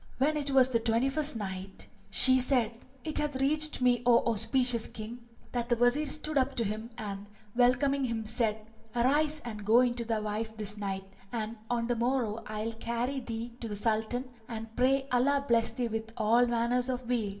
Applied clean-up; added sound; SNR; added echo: none; none; none; reverberation time 0.7 s.